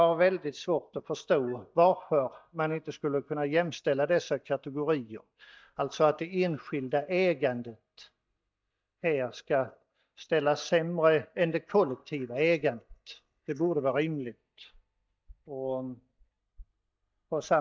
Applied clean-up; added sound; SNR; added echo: neural mask model DeepFilterNet 3.